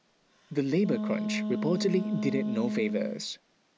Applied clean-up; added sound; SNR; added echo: none; Wind instrument, woodwind instrument; 2 dB; none.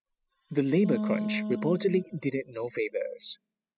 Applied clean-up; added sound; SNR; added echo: classical method spectral subtraction.